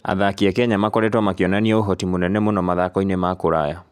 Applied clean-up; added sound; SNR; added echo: none; none; none; none.